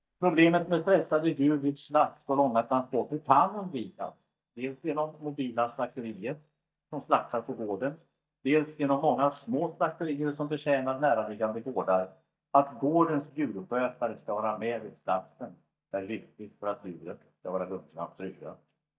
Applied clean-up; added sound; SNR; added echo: neural mask model DeepFilterNet 3.